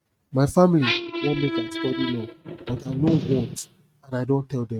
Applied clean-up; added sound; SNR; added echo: neural mask model RNNoise.